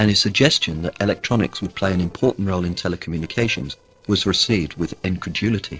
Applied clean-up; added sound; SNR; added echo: neural separator model SepFormer DNS4.